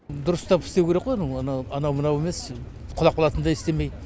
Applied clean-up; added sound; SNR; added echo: none; none; none; none.